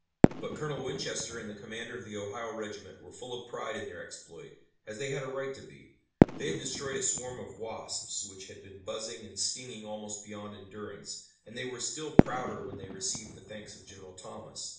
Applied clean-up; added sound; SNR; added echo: none; Fireworks; -4 dB; reverberation time 0.5 s.